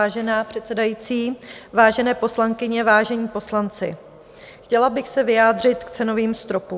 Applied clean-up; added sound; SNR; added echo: none; none; none; none.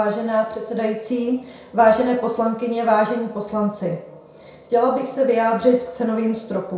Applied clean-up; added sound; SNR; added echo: none; none; none; reverberation time 0.6 s.